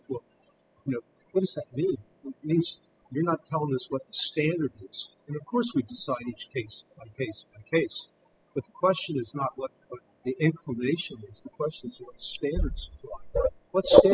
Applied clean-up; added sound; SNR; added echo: classical method spectral subtraction.